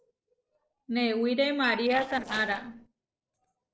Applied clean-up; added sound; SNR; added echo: neural separator model SepFormer DNS4.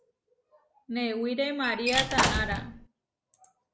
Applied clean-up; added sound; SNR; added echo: none; Squeak / Slam / Wood; -3 dB; none.